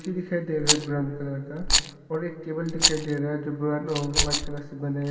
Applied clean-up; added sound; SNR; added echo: none; Rattle; 0 dB; reverberation time 2.3 s.